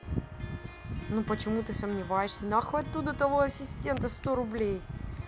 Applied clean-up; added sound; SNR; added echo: none; Harp; 19 dB; none.